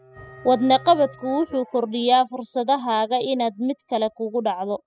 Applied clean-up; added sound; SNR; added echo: classical method spectral subtraction.